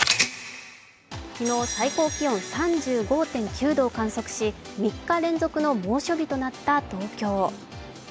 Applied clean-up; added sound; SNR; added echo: none; none; none; none.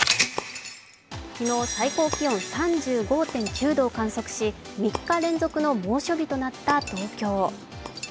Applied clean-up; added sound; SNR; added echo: none; Shatter; 15 dB; none.